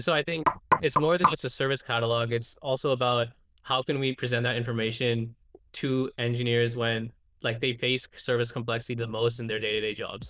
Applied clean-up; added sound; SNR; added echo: neural diffusion model UNIVERSE++.